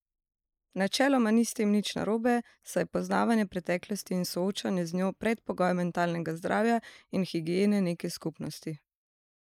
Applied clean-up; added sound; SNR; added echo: neural mask model Resemble Enhance denoiser.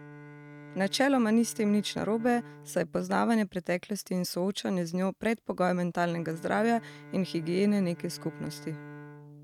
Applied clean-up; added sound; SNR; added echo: neural mask model RNNoise.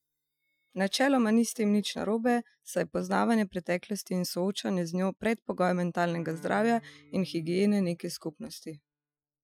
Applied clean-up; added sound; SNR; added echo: classical method Wiener filter.